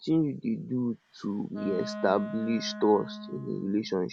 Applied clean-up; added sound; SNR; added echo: none; Wind instrument, woodwind instrument; 12 dB; none.